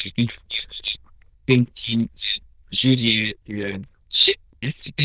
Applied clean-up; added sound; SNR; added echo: neural diffusion model UNIVERSE++.